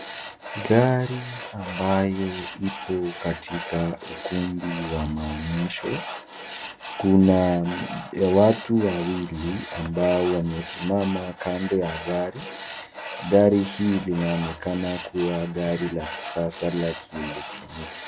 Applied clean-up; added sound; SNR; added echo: none; Tools; 11 dB; none.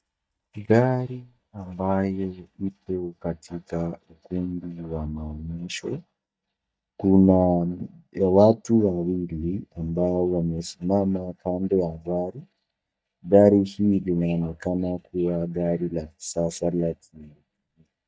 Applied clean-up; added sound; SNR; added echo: neural mask model DeepFilterNet 3.